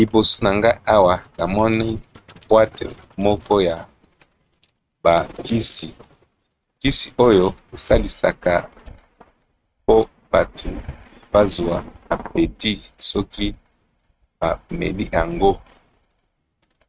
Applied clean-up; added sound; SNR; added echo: neural mask model RNNoise.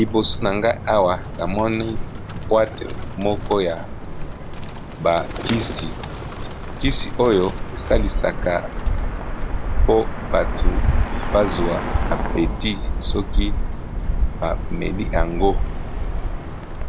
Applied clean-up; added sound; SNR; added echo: none; Bird; 0 dB; none.